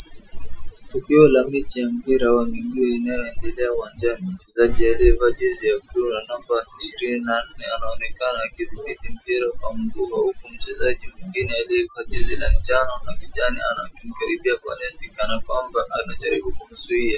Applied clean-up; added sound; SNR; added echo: classical method Wiener filter.